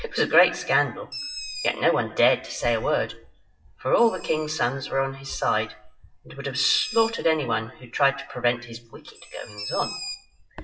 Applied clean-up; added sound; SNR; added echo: classical method WPE with log-MMSE.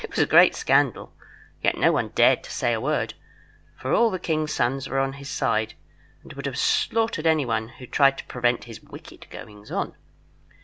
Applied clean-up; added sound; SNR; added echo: none; none; none; none.